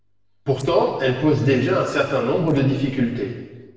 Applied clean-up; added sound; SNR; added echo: neural separator model SepFormer DNS4.